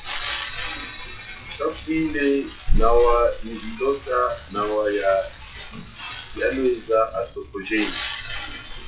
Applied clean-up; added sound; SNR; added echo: classical method WPE with log-MMSE.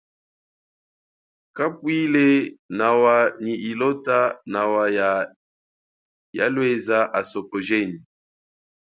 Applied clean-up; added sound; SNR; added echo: none; none; none; none.